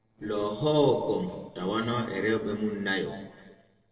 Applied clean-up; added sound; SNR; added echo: neural separator model SepFormer DNS4.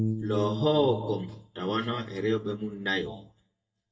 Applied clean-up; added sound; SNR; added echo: neural mask model DeepFilterNet 3.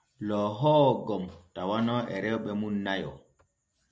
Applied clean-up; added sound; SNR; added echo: none; none; none; none.